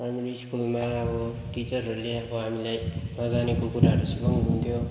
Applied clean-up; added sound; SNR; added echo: none; none; none; reverberation time 2.9 s.